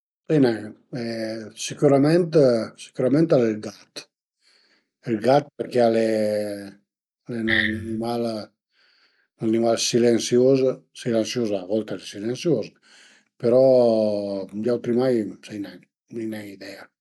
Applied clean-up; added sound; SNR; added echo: neural mask model DeepFilterNet 3.